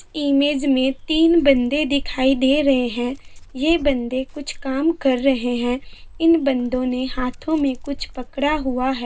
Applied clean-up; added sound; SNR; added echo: none; Dog; 13 dB; reverberation time 0.2 s.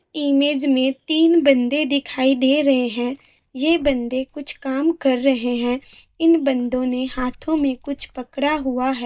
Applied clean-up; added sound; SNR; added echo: neural mask model DeepFilterNet 3.